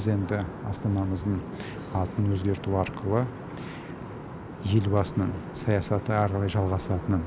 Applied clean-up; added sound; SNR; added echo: none; none; none; none.